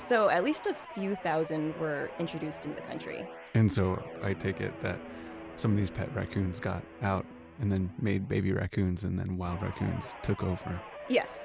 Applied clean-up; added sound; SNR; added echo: none; Guitar; 14 dB; none.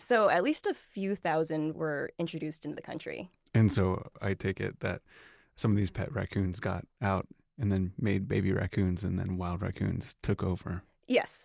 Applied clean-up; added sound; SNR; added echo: none; none; none; none.